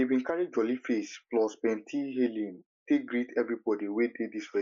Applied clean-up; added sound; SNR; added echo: neural mask model Resemble Enhance denoiser.